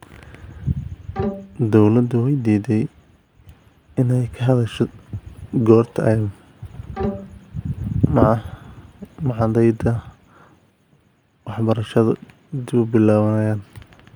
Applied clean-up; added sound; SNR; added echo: none; Bowed string instrument; 9 dB; none.